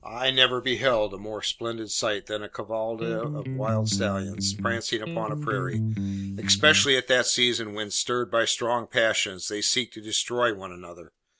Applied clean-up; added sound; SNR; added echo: none; Electric guitar; 3 dB; none.